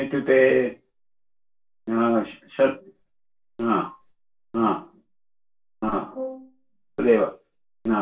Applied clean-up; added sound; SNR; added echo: neural separator model SepFormer DNS4.